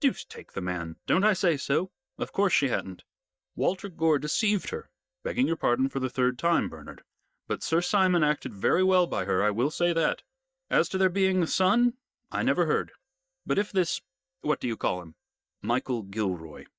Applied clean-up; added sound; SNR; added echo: neural mask model DeepFilterNet 3.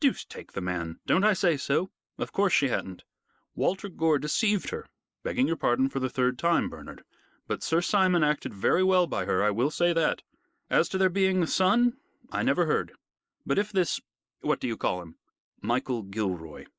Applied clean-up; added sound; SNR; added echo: neural mask model Resemble Enhance denoiser.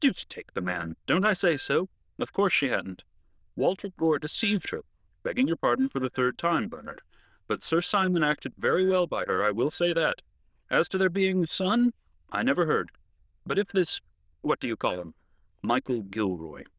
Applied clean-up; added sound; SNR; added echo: neural diffusion model UNIVERSE++.